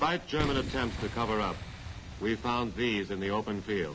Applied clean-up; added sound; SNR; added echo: none; Boom; 9 dB; none.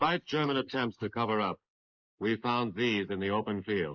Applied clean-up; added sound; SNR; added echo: neural mask model Resemble Enhance denoiser.